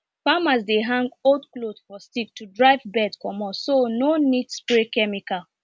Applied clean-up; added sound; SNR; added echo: none; none; none; none.